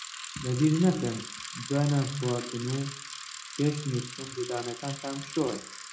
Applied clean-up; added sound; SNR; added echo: none; Bicycle; 11 dB; reverberation time 0.4 s.